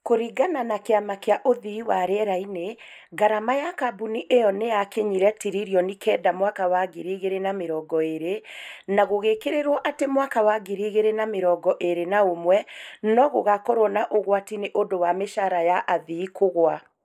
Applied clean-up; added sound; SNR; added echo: neural mask model Resemble Enhance denoiser.